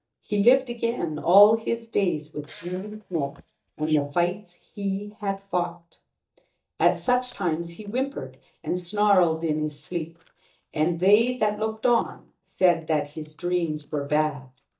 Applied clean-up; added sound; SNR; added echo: neural mask model DeepFilterNet 3.